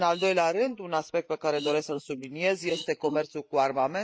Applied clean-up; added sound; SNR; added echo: neural mask model Resemble Enhance denoiser.